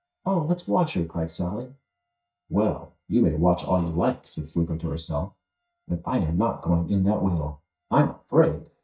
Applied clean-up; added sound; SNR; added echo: neural mask model DeepFilterNet 3.